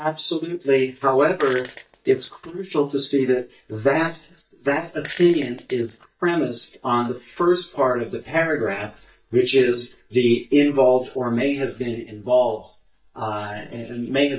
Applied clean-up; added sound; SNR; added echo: neural mask model DeepFilterNet 3.